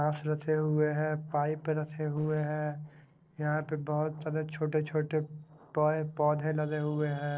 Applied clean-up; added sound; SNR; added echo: neural separator model SepFormer DNS4.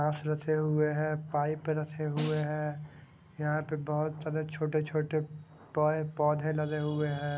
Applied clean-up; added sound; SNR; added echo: none; Snare drum; 14 dB; none.